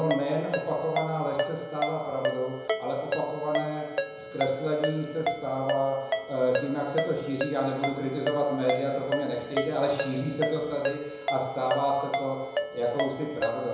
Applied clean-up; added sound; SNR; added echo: none; Ringtone; 4 dB; reverberation time 1.0 s.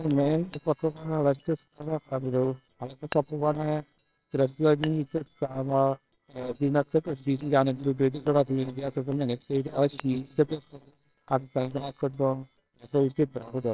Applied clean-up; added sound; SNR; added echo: neural separator model SepFormer WHAMR!.